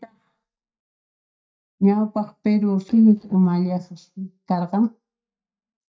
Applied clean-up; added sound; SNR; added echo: neural mask model DeepFilterNet 3.